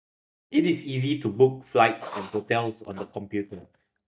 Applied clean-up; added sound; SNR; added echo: neural mask model DeepFilterNet 3.